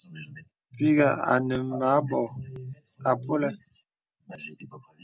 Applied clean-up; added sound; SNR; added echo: none; none; none; none.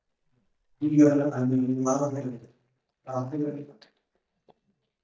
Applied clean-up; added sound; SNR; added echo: neural mask model DeepFilterNet 3.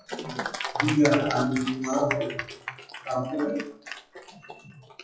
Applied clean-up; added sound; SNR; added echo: classical method WPE with log-MMSE.